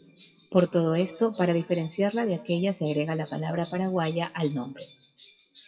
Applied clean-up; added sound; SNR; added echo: classical method WPE with log-MMSE.